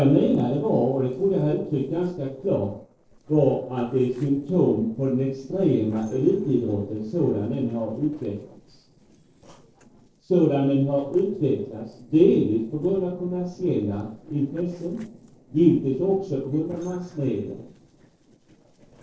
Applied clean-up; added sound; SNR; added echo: neural separator model SepFormer DNS4.